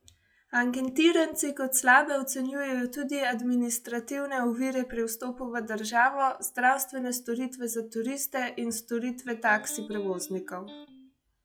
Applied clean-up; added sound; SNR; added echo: classical method log-MMSE.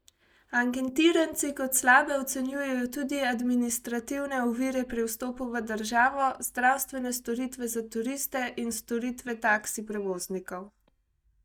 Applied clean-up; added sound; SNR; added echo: neural mask model DeepFilterNet 3.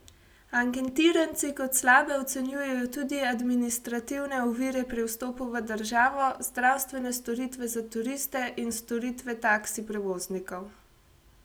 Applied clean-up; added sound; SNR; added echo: none; none; none; none.